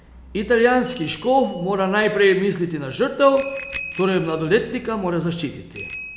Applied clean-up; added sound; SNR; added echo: none; Bicycle bell; 13 dB; none.